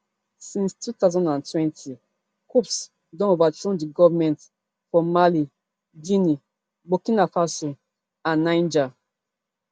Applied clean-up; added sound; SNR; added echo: none; none; none; none.